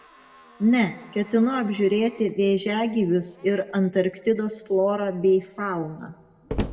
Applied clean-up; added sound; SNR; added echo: none; Slam; 16 dB; reverberation time 1.0 s.